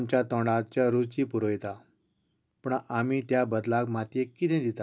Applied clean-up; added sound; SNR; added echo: none; none; none; none.